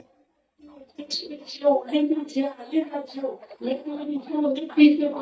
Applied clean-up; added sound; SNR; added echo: neural mask model DeepFilterNet 3.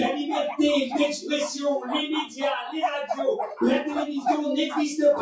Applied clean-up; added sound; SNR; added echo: classical method WPE with log-MMSE.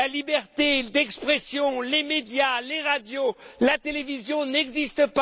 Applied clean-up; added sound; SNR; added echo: none; none; none; none.